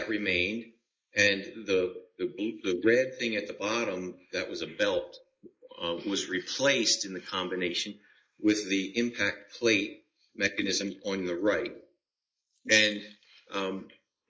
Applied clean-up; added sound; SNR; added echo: neural mask model Resemble Enhance denoiser.